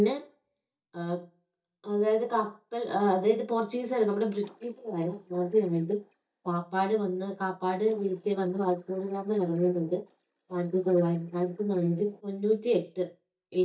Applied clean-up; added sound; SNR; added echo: neural mask model DeepFilterNet 3.